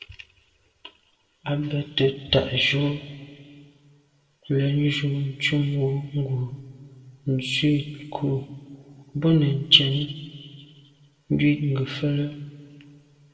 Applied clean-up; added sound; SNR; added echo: none; none; none; reverberation time 1.7 s.